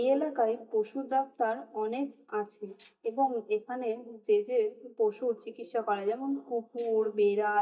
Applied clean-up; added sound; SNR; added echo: neural mask model DeepFilterNet 3.